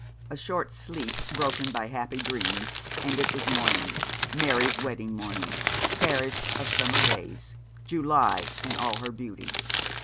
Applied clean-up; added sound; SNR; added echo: none; Crumpling, crinkling; -3 dB; none.